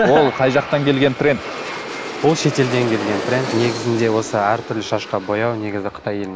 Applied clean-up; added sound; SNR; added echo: none; Aircraft; 10 dB; none.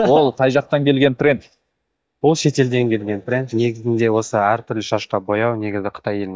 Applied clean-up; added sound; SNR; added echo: neural mask model DeepFilterNet 3.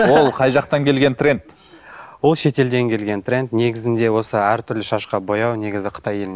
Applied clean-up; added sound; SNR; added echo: none; none; none; none.